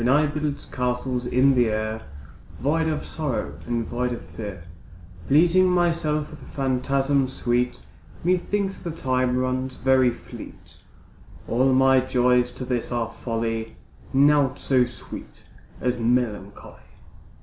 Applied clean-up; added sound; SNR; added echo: none; none; none; none.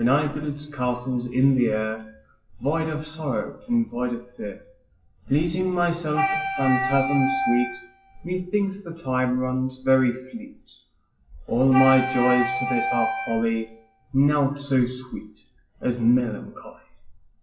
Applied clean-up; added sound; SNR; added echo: classical method WPE with log-MMSE.